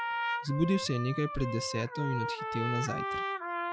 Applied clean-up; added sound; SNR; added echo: classical method Wiener filter.